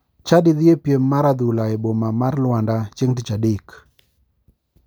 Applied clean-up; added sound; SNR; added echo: none; none; none; none.